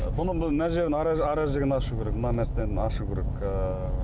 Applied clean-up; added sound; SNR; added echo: none; none; none; none.